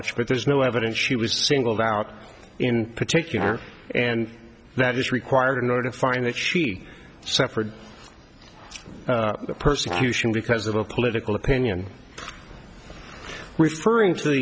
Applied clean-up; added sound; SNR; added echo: none; Brass instrument; 11 dB; none.